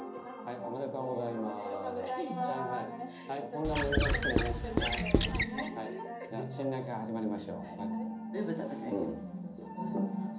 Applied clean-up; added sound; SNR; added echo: none; Squeak / Writing; -4 dB; reverberation time 0.6 s.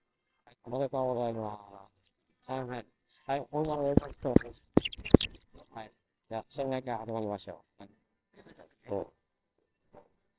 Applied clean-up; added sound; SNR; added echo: neural separator model SepFormer WHAMR!.